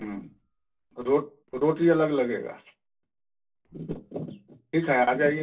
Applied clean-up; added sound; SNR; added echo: neural separator model SepFormer DNS4.